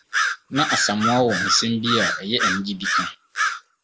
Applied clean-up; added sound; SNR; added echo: none; Bird vocalization, bird call, bird song; 1 dB; none.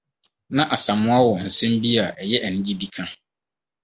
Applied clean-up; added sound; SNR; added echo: none; none; none; none.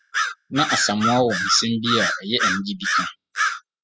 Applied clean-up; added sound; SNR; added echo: classical method spectral subtraction.